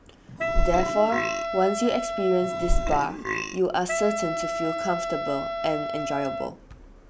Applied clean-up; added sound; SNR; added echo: none; Wind instrument, woodwind instrument + Burping, eructation; 0 dB; none.